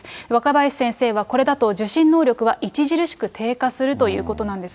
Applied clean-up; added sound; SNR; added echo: none; none; none; none.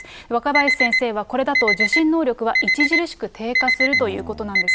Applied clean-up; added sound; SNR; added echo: none; Alarm; -1 dB; none.